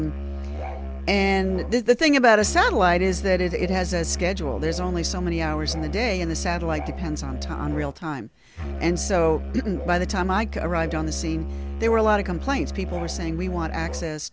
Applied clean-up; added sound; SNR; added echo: none; Musical instrument; 6 dB; none.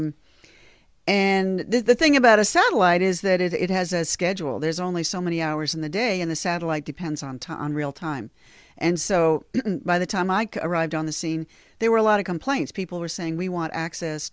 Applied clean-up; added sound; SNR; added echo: none; none; none; none.